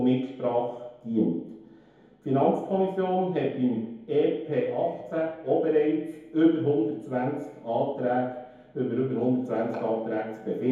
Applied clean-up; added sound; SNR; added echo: none; none; none; reverberation time 2.0 s.